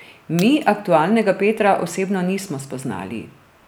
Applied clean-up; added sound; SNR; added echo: none; Shatter; 20 dB; none.